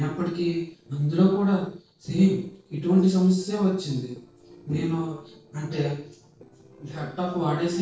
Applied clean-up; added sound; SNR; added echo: neural separator model SepFormer DNS4.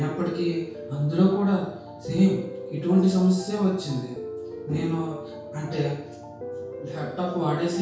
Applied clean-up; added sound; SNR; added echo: none; Piano; 12 dB; reverberation time 0.6 s.